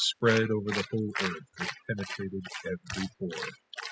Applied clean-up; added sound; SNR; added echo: classical method spectral subtraction.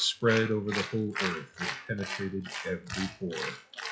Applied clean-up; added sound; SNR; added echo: classical method log-MMSE.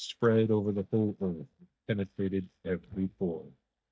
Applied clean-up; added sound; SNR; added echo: neural mask model DeepFilterNet 3.